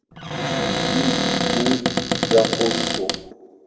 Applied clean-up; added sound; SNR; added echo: none; Cupboard open or close; -3 dB; reverberation time 1.5 s.